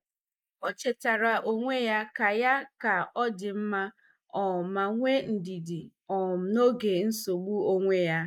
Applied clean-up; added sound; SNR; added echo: neural mask model Resemble Enhance denoiser.